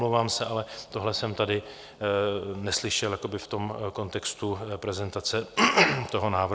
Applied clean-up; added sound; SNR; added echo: none; none; none; none.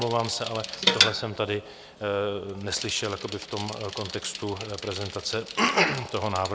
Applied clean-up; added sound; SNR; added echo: none; Bicycle; 4 dB; none.